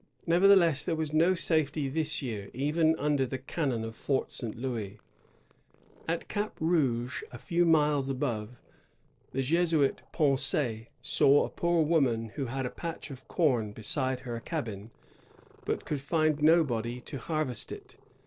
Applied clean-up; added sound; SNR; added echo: neural separator model SepFormer DNS4.